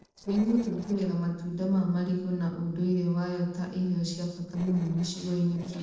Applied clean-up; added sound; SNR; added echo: neural separator model SepFormer DNS4.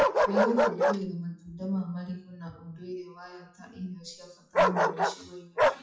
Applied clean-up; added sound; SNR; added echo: classical method WPE with log-MMSE.